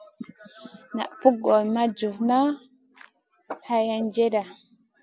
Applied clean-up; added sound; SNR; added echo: none; none; none; none.